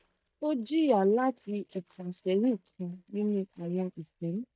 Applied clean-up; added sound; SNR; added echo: neural mask model DeepFilterNet 3.